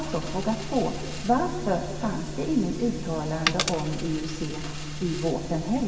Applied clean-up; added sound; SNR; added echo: none; Coin (dropping); 11 dB; reverberation time 2.1 s.